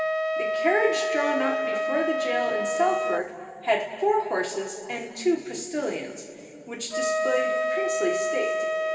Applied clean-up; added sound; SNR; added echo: none; Wind instrument, woodwind instrument; 0 dB; reverberation time 2.4 s.